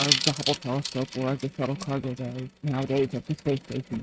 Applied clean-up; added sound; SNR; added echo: neural mask model RNNoise.